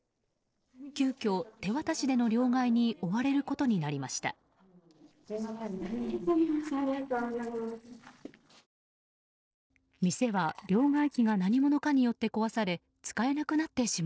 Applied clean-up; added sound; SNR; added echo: neural separator model SepFormer DNS4.